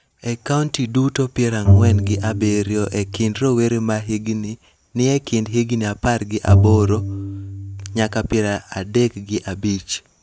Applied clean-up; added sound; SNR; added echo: none; Bowed string instrument; 0 dB; none.